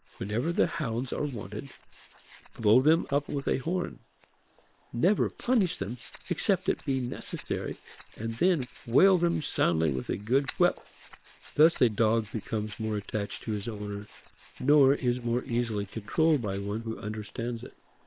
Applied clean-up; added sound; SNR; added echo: neural separator model SepFormer WHAM!.